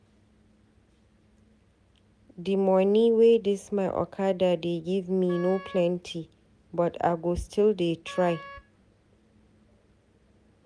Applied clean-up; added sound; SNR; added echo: none; Wind instrument, woodwind instrument; 18 dB; none.